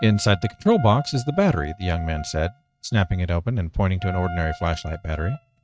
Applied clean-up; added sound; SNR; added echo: neural mask model RNNoise.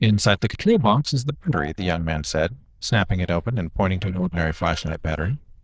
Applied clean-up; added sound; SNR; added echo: neural diffusion model UNIVERSE++.